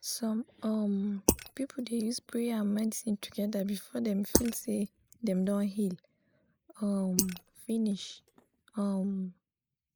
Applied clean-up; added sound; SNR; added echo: neural mask model Resemble Enhance denoiser.